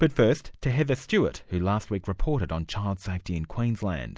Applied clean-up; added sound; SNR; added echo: none; none; none; none.